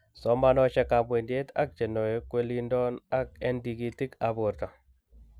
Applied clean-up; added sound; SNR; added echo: none; none; none; none.